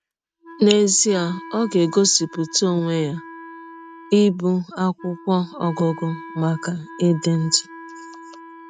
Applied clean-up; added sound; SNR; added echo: neural mask model RNNoise.